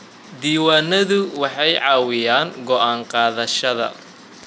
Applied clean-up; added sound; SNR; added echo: none; none; none; none.